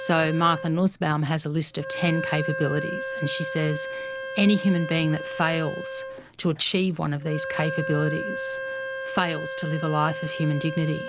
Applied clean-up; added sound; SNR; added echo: none; Wind instrument, woodwind instrument; 8 dB; none.